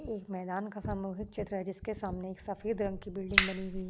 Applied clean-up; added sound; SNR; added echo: none; Fire; -1 dB; none.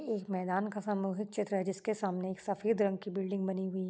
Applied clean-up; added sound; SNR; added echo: none; none; none; none.